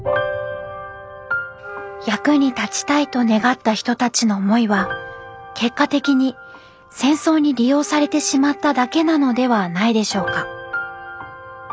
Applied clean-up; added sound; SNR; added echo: none; Wind instrument, woodwind instrument; 18 dB; none.